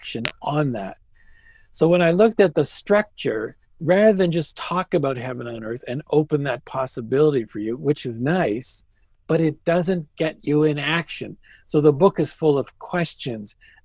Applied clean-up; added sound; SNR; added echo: neural diffusion model UNIVERSE++.